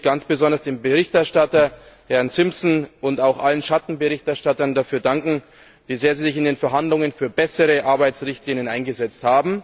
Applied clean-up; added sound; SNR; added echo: none; none; none; none.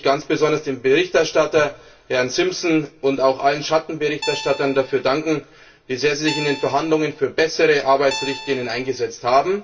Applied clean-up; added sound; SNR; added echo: none; Guitar; 12 dB; reverberation time 0.2 s.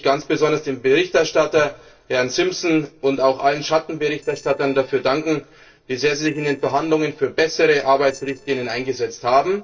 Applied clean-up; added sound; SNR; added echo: neural separator model SepFormer DNS4.